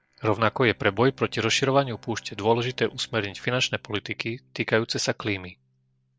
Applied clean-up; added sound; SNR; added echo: neural separator model SepFormer DNS4.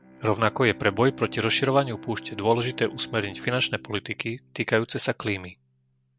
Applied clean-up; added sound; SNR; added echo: none; Bowed string instrument; 17 dB; none.